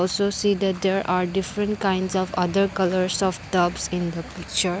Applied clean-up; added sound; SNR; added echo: none; none; none; none.